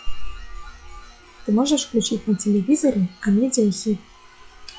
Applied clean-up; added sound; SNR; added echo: classical method log-MMSE.